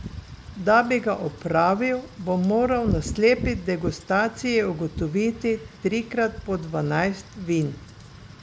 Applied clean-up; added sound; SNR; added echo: none; Wind / Rain; 12 dB; none.